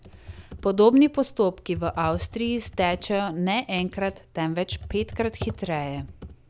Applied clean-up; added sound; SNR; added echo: none; Computer keyboard; 15 dB; none.